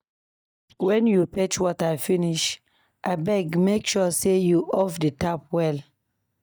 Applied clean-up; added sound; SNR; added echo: neural mask model DeepFilterNet 3.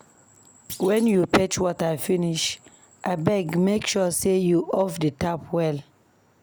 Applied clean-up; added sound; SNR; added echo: none; Thump, thud; 20 dB; none.